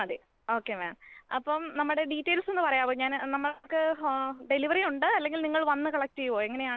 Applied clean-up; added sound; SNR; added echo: neural separator model SepFormer DNS4.